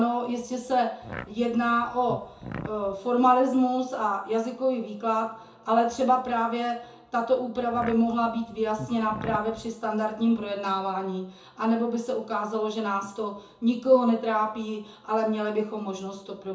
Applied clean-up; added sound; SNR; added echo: none; Fart; 13 dB; reverberation time 0.6 s.